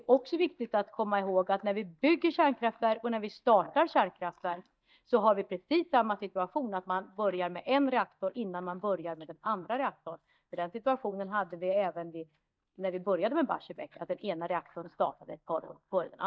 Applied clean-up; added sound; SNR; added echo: neural mask model DeepFilterNet 3.